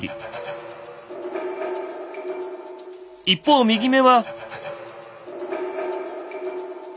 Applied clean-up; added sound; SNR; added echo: none; none; none; none.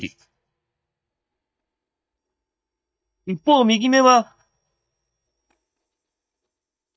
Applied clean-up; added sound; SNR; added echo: neural mask model DeepFilterNet 3.